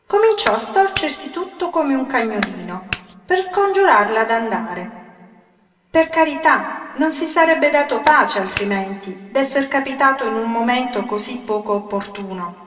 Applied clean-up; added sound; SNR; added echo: none; Clapping; 11 dB; reverberation time 1.8 s.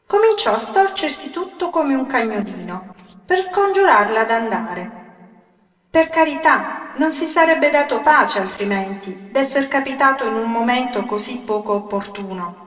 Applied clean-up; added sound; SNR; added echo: neural separator model SepFormer DNS4.